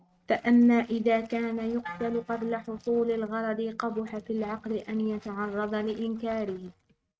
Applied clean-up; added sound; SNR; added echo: neural mask model RNNoise.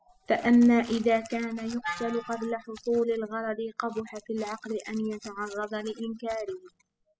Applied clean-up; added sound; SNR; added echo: classical method spectral subtraction.